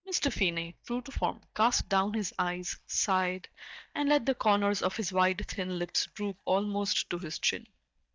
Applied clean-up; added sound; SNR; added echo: neural mask model DeepFilterNet 3.